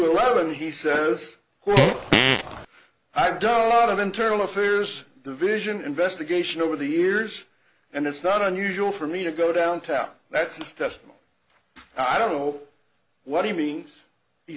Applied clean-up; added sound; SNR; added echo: none; Fart; -3 dB; none.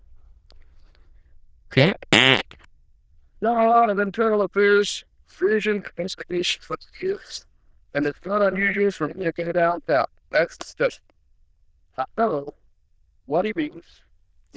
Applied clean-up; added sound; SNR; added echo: neural diffusion model UNIVERSE++.